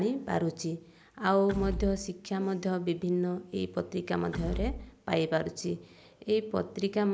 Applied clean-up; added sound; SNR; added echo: none; Door / Wood; 9 dB; none.